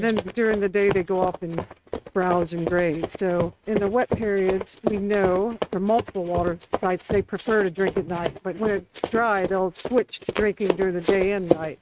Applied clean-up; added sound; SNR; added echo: neural mask model RNNoise.